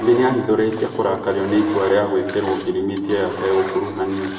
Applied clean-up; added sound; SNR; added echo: none; Engine; 14 dB; reverberation time 1.8 s.